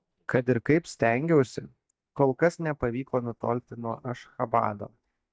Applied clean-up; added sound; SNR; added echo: neural mask model DeepFilterNet 3.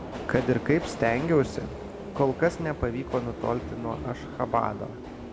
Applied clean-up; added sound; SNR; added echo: none; Subway, metro, underground; 9 dB; reverberation time 1.1 s.